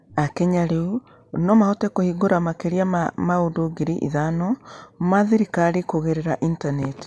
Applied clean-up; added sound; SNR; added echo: none; none; none; none.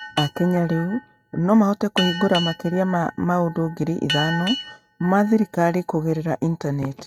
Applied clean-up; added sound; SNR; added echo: neural mask model RNNoise.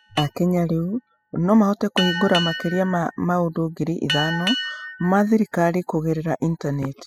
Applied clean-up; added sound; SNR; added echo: classical method spectral subtraction.